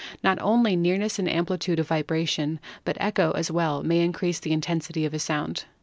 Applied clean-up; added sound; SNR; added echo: none; none; none; none.